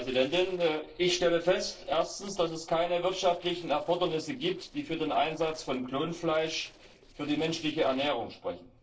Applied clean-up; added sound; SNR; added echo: neural separator model SepFormer DNS4.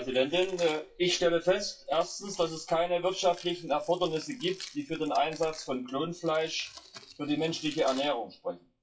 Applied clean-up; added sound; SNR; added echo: classical method WPE with log-MMSE.